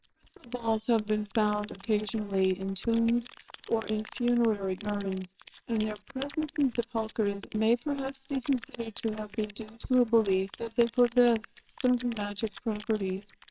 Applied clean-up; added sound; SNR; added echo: neural separator model SepFormer WHAMR!.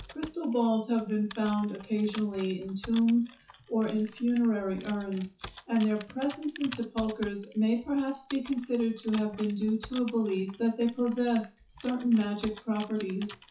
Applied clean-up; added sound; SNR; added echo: classical method WPE with log-MMSE.